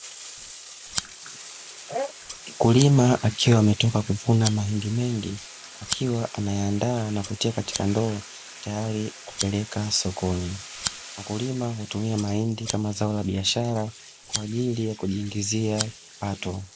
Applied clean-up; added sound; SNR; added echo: none; Bathtub (filling or washing) + Scissors; 12 dB; none.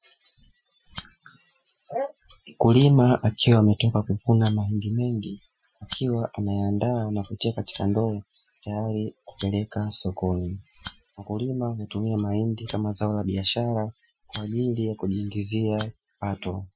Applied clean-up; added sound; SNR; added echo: classical method Wiener filter.